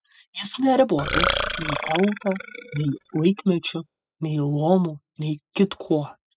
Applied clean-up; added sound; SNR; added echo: classical method spectral subtraction.